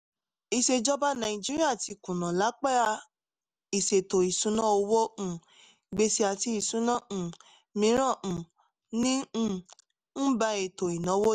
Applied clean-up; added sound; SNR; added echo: none; none; none; none.